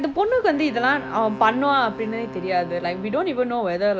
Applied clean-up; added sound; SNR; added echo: none; Wind instrument, woodwind instrument; 15 dB; none.